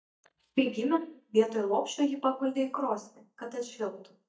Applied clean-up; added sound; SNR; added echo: neural mask model DeepFilterNet 3.